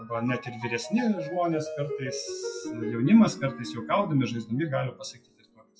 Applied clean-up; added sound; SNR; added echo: classical method WPE with log-MMSE.